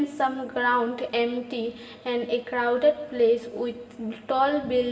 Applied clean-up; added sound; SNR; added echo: none; none; none; reverberation time 1.0 s.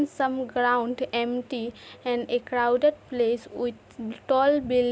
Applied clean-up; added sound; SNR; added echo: none; none; none; none.